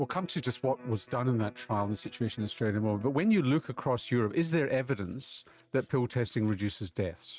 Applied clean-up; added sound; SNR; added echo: neural mask model RNNoise.